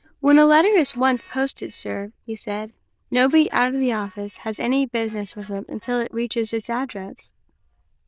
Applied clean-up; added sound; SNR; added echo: neural diffusion model UNIVERSE++.